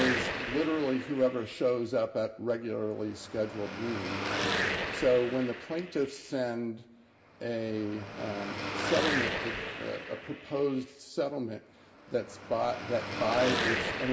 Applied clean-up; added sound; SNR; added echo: none; Car passing by / Traffic noise, roadway noise / Engine; 4 dB; reverberation time 0.6 s.